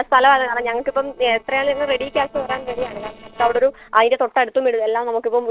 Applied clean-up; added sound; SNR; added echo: neural separator model SepFormer DNS4.